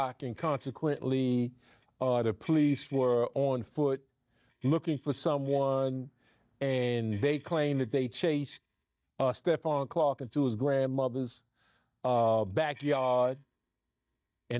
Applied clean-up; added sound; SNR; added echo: neural mask model DeepFilterNet 3.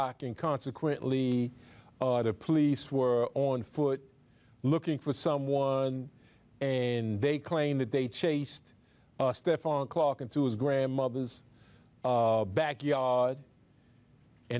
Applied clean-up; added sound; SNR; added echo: none; none; none; none.